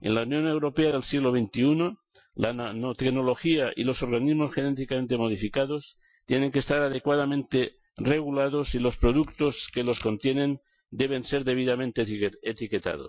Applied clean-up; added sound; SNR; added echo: classical method Wiener filter.